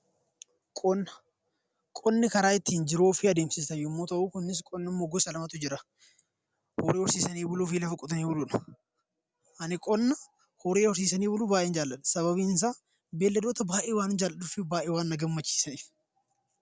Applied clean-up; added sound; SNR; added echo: none; none; none; none.